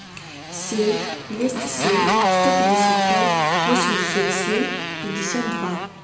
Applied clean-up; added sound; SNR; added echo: none; Motorcycle; -4 dB; reverberation time 0.8 s.